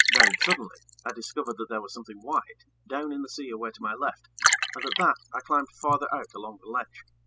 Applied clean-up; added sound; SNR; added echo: classical method spectral subtraction.